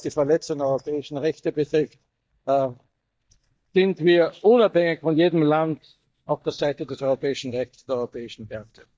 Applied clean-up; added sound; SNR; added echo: neural mask model DeepFilterNet 3.